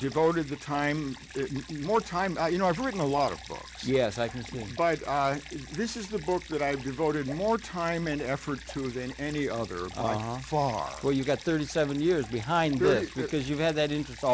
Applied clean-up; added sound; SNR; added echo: none; Stream; 17 dB; none.